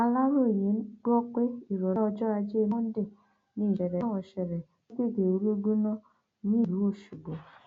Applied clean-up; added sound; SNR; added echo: none; none; none; none.